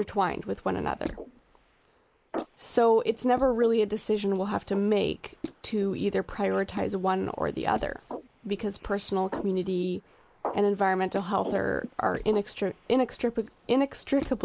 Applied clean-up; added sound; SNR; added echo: neural mask model Resemble Enhance denoiser.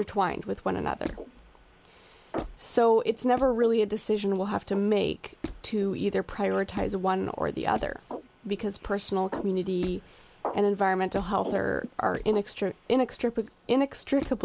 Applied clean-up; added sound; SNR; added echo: none; Squeak; 17 dB; none.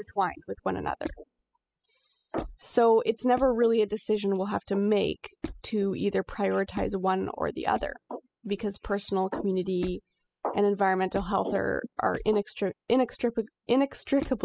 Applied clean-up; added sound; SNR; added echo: classical method spectral subtraction.